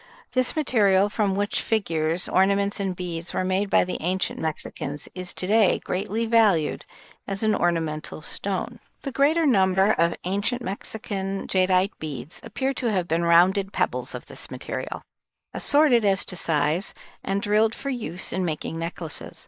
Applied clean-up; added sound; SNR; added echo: neural mask model Resemble Enhance denoiser.